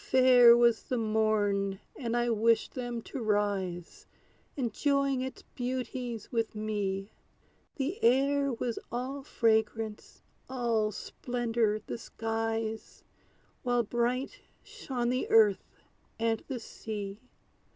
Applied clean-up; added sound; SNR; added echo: none; none; none; none.